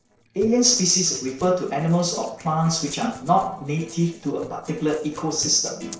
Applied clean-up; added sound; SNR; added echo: neural separator model SepFormer DNS4.